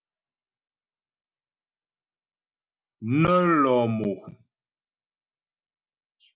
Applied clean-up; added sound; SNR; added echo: none; none; none; none.